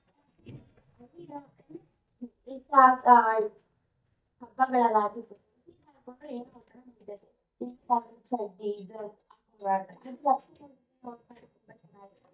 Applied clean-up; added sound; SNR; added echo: neural mask model DeepFilterNet 3.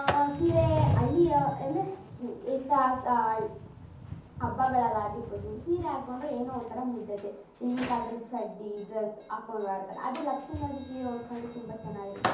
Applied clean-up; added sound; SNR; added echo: none; Sliding door; 6 dB; reverberation time 0.6 s.